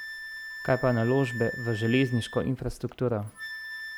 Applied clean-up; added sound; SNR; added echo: none; Wind instrument, woodwind instrument; 11 dB; none.